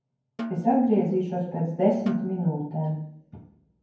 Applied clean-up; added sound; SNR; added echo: none; Snare drum; 15 dB; reverberation time 0.9 s.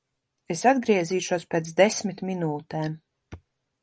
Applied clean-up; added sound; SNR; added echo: none; none; none; none.